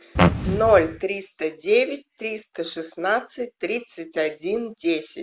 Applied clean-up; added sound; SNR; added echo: none; Fart; -3 dB; none.